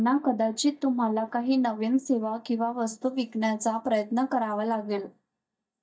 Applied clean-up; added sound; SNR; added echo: neural mask model DeepFilterNet 3.